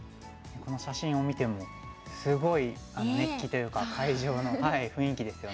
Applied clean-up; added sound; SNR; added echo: none; none; none; none.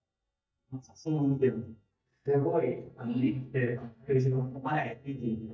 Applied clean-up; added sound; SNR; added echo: neural mask model DeepFilterNet 3.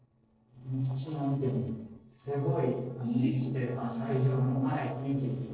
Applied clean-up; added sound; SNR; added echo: neural separator model SepFormer DNS4.